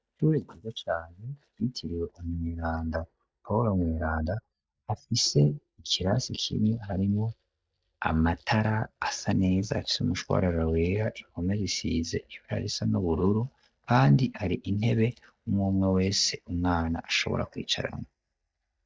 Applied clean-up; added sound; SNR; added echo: neural mask model DeepFilterNet 3.